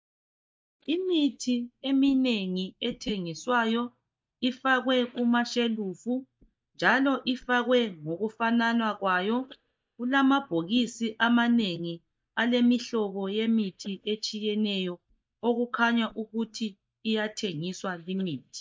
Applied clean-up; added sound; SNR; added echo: neural mask model DeepFilterNet 3.